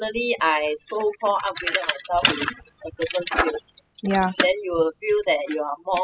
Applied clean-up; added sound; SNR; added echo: classical method spectral subtraction.